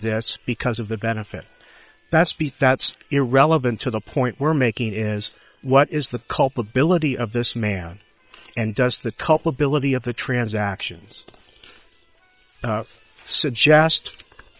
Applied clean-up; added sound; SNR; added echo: neural separator model SepFormer WHAM!.